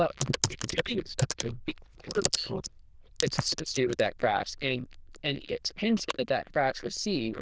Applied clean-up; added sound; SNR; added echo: neural diffusion model UNIVERSE++.